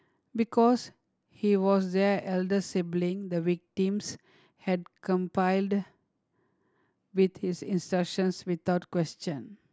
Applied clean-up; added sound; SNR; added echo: none; none; none; none.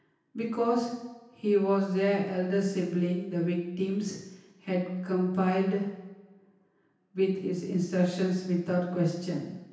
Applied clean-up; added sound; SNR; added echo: none; none; none; reverberation time 0.9 s.